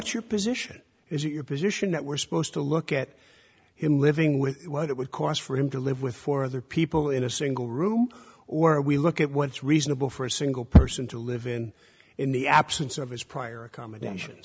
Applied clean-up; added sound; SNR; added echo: none; none; none; none.